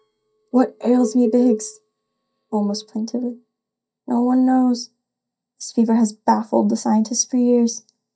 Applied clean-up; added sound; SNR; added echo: neural mask model DeepFilterNet 3.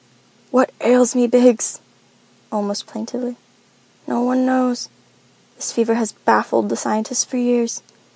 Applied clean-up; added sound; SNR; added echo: none; none; none; none.